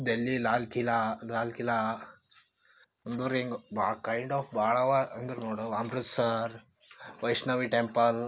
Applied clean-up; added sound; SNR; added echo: none; none; none; none.